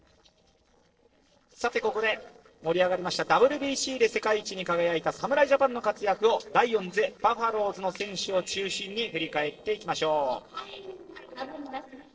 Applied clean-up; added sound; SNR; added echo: neural separator model SepFormer DNS4.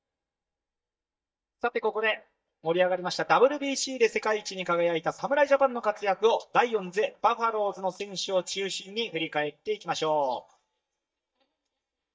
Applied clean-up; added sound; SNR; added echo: neural mask model DeepFilterNet 3.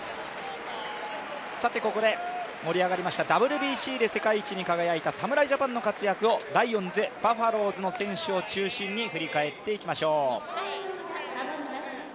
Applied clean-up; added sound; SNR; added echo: none; none; none; none.